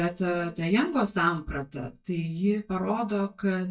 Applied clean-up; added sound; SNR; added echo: neural mask model DeepFilterNet 3.